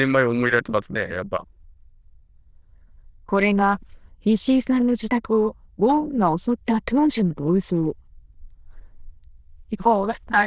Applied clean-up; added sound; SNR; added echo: neural diffusion model UNIVERSE++.